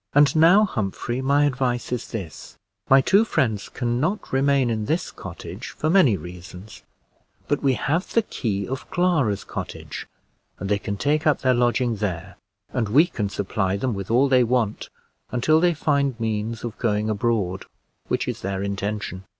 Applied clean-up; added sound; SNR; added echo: none; none; none; none.